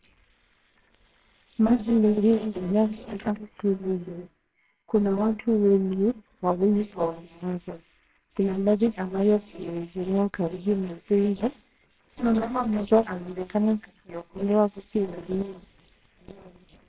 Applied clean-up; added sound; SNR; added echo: neural separator model SepFormer WHAMR!.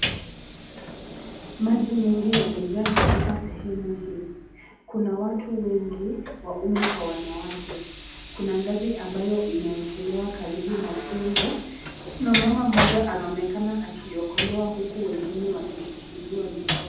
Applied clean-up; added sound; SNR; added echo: none; Train; 4 dB; reverberation time 0.8 s.